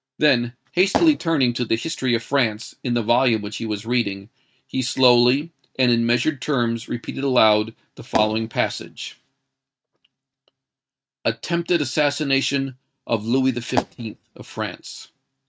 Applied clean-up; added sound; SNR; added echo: neural mask model RNNoise.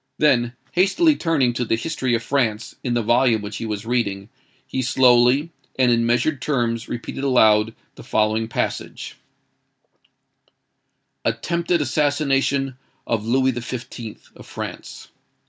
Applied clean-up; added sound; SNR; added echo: none; none; none; none.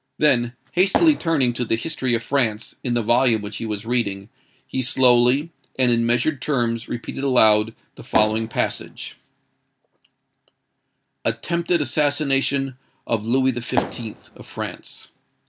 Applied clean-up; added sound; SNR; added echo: none; Fireworks; 6 dB; none.